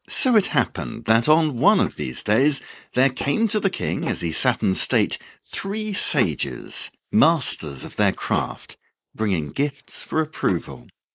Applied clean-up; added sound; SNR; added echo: neural mask model Resemble Enhance denoiser.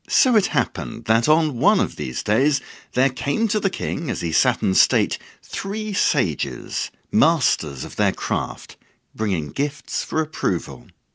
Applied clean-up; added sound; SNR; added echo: none; none; none; none.